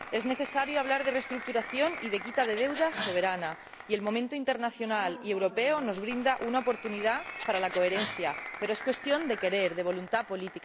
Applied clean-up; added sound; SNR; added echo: none; Scratching (performance technique) + Applause; 10 dB; none.